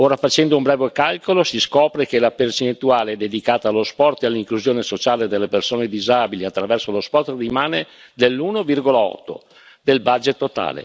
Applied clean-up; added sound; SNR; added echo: none; none; none; none.